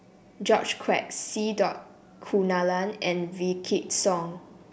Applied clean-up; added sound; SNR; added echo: none; none; none; none.